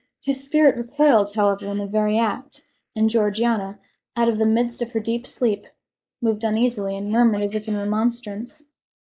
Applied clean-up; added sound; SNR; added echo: neural mask model Resemble Enhance denoiser.